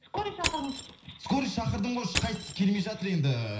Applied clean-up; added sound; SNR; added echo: none; Crushing; 8 dB; reverberation time 0.5 s.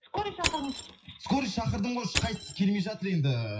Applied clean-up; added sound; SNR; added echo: classical method WPE with log-MMSE.